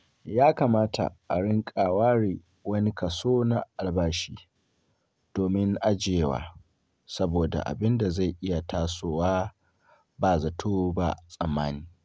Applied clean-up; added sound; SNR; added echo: none; none; none; none.